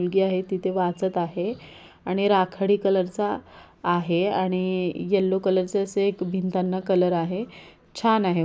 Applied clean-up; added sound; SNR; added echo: none; none; none; none.